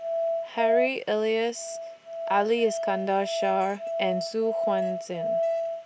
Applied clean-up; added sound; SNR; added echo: none; Musical instrument; 1 dB; none.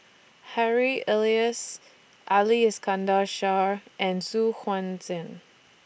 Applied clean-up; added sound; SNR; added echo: none; none; none; none.